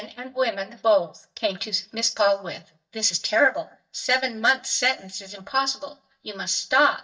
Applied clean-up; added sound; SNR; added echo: neural mask model DeepFilterNet 3.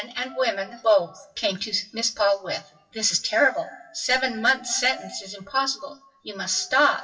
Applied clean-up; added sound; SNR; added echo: classical method WPE with log-MMSE.